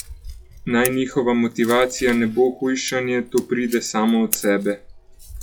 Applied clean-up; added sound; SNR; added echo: classical method log-MMSE.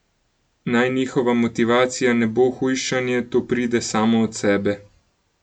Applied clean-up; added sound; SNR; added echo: none; none; none; none.